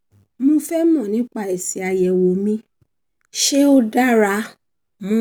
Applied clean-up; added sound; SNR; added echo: none; none; none; none.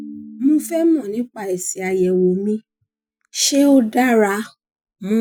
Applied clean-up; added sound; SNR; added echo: classical method Wiener filter.